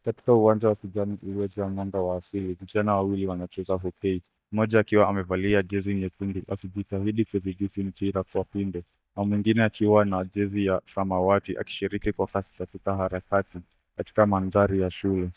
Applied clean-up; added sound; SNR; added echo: neural mask model DeepFilterNet 3.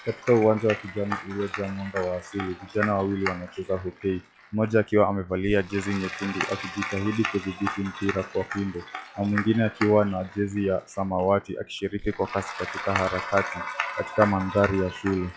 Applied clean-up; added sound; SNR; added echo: classical method log-MMSE.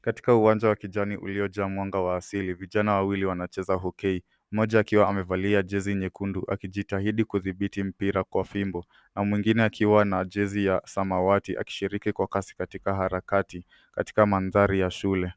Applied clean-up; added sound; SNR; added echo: none; none; none; none.